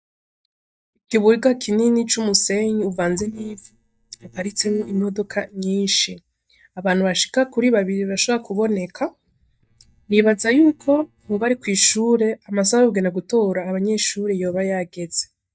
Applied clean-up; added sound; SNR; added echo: neural mask model DeepFilterNet 3.